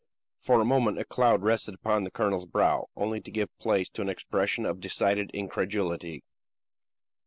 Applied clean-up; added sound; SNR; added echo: none; none; none; none.